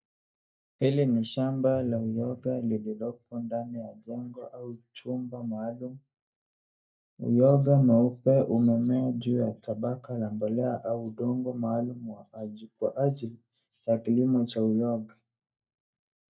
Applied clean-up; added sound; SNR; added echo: neural mask model DeepFilterNet 3.